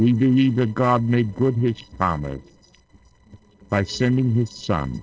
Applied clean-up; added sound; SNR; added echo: neural separator model SepFormer DNS4.